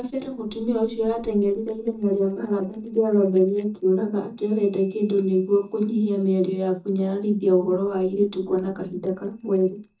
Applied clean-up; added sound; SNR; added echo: neural mask model DeepFilterNet 3.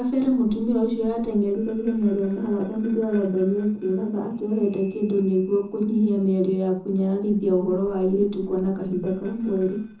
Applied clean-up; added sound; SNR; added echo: neural separator model SepFormer DNS4.